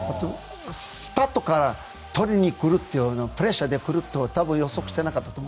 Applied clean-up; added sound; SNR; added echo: none; none; none; none.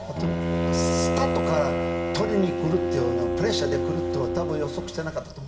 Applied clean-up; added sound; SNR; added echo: none; Bowed string instrument; -3 dB; reverberation time 2.5 s.